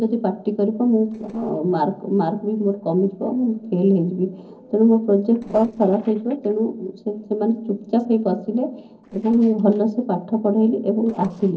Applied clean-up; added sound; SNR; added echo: neural separator model SepFormer DNS4.